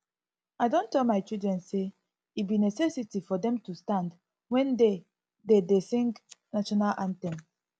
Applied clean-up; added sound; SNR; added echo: none; none; none; none.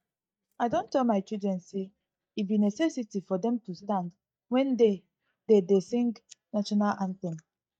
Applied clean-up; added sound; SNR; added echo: neural mask model DeepFilterNet 3.